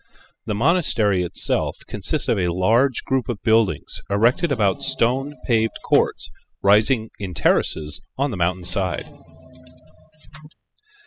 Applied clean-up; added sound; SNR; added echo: classical method spectral subtraction.